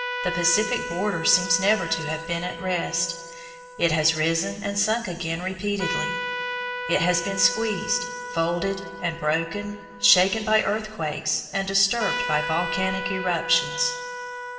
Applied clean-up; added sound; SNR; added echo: none; Trumpet; 7 dB; reverberation time 1.7 s.